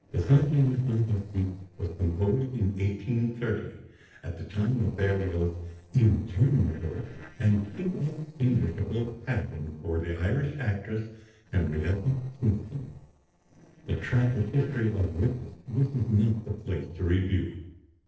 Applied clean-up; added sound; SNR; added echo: neural separator model SepFormer DNS4.